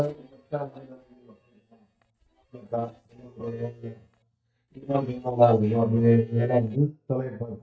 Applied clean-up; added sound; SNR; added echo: neural mask model DeepFilterNet 3.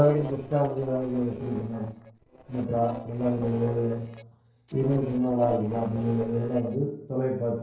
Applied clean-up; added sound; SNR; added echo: neural separator model SepFormer DNS4.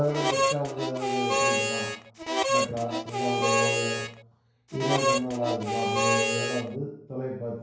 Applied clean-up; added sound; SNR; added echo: none; Harmonica; -4 dB; reverberation time 0.6 s.